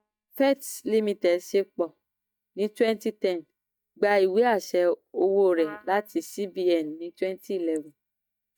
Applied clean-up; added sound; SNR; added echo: neural mask model DeepFilterNet 3.